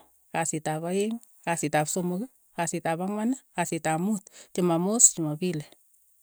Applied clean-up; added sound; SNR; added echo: none; none; none; none.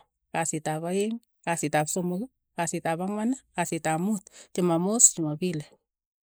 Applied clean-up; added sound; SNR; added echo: neural mask model Resemble Enhance denoiser.